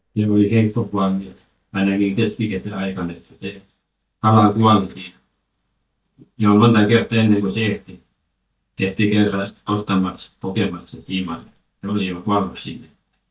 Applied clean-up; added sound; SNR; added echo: neural mask model DeepFilterNet 3.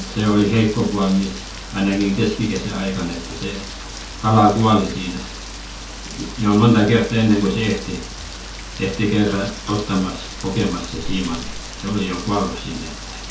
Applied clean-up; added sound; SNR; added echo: none; Rain; 14 dB; reverberation time 0.3 s.